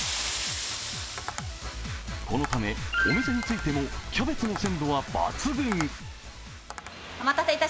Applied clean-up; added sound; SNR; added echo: none; Tap; 14 dB; none.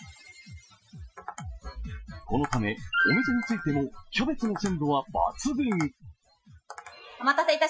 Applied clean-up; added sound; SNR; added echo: classical method Wiener filter.